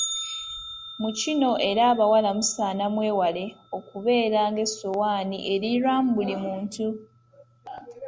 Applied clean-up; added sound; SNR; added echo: none; Bell; 15 dB; none.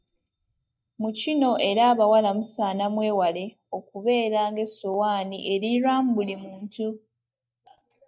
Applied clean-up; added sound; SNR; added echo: neural mask model DeepFilterNet 3.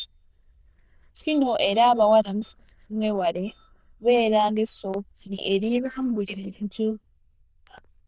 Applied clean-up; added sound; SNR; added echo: neural diffusion model UNIVERSE++.